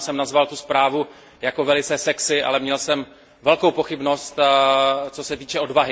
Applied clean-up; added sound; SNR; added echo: none; none; none; none.